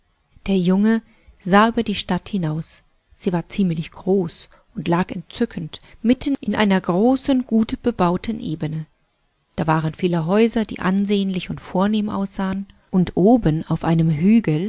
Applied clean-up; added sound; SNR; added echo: none; none; none; none.